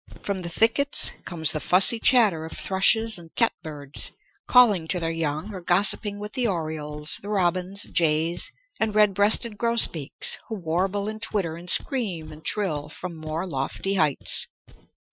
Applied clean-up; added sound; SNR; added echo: classical method Wiener filter.